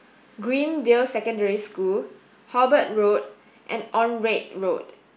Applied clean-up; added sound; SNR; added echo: none; none; none; none.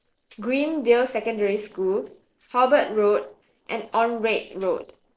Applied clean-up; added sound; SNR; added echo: neural separator model SepFormer DNS4.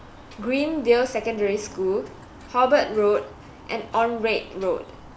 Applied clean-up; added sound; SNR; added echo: none; Bird; 19 dB; none.